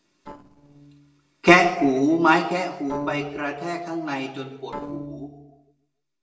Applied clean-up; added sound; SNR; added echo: neural separator model SepFormer DNS4.